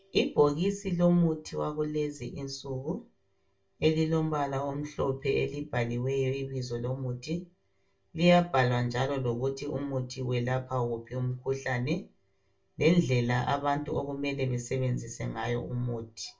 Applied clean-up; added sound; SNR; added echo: none; none; none; reverberation time 0.2 s.